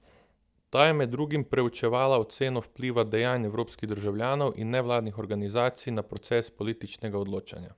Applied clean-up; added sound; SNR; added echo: none; none; none; none.